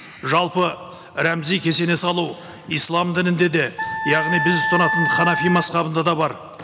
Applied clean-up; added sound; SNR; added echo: none; Wind instrument, woodwind instrument; 2 dB; none.